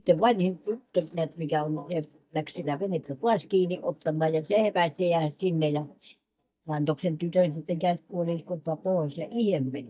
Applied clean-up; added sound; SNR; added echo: neural mask model DeepFilterNet 3.